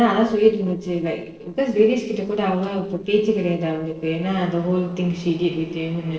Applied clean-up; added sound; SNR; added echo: neural separator model SepFormer DNS4.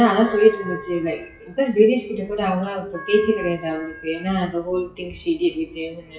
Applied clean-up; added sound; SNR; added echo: classical method WPE with log-MMSE.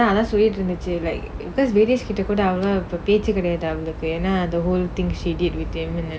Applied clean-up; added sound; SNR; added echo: none; none; none; none.